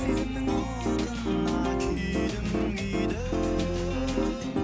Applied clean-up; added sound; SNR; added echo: none; Piano; -1 dB; none.